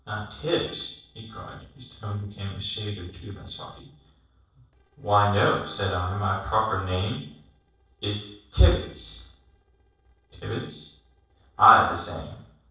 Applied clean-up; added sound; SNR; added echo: neural separator model SepFormer DNS4.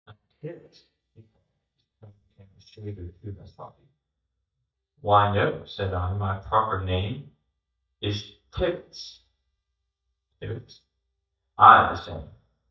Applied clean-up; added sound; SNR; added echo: neural mask model DeepFilterNet 3.